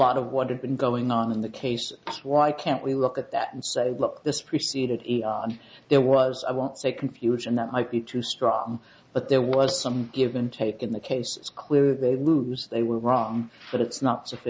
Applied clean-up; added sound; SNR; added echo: none; none; none; none.